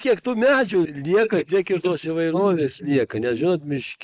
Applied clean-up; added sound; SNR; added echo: neural mask model Resemble Enhance denoiser.